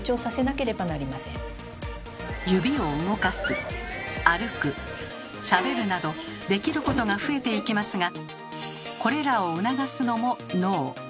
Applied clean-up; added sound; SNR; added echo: none; none; none; none.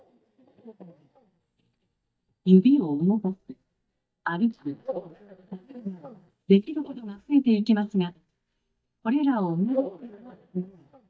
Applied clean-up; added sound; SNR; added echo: neural mask model DeepFilterNet 3.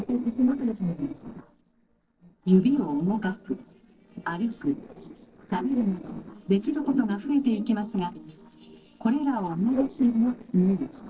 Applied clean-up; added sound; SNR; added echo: neural separator model SepFormer DNS4.